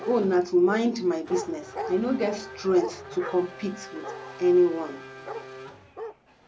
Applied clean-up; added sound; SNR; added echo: none; Race car, auto racing / Accelerating, revving, vroom + Bark; 12 dB; none.